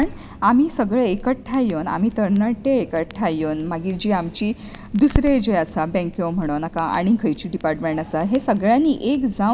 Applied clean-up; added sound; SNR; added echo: none; Crackle; 14 dB; none.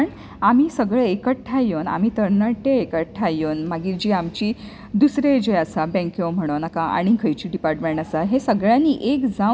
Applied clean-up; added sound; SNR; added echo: none; none; none; none.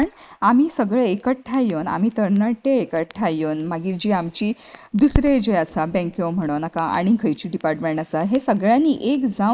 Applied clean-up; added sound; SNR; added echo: neural mask model Resemble Enhance denoiser.